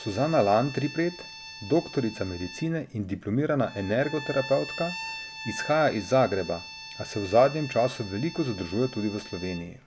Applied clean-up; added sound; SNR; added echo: none; Bowed string instrument; 14 dB; none.